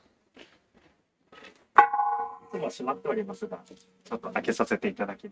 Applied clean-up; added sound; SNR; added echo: neural mask model RNNoise.